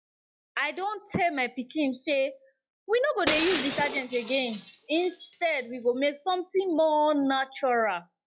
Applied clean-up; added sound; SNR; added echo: classical method log-MMSE.